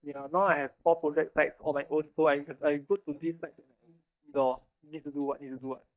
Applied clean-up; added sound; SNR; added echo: neural mask model DeepFilterNet 3.